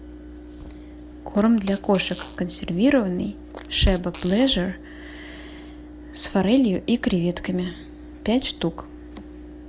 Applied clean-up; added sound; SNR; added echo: none; Fart; 19 dB; none.